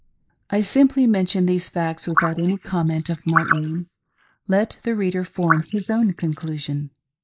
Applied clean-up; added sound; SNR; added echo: neural mask model Resemble Enhance denoiser.